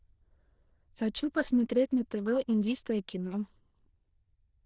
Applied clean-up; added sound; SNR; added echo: neural diffusion model UNIVERSE++.